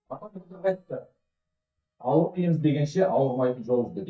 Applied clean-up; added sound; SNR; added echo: neural mask model DeepFilterNet 3.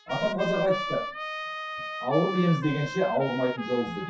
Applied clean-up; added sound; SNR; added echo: classical method WPE with log-MMSE.